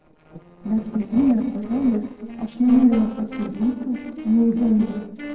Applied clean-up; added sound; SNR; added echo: neural separator model SepFormer DNS4.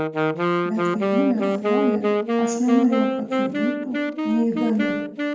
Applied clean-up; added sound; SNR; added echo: none; Wind instrument, woodwind instrument; -2 dB; reverberation time 0.9 s.